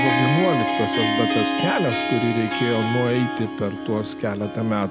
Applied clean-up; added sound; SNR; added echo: none; Harp; 1 dB; none.